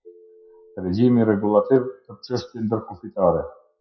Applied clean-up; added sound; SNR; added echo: classical method WPE with log-MMSE.